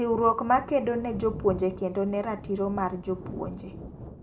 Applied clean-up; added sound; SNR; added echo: none; Thunder; 13 dB; reverberation time 0.7 s.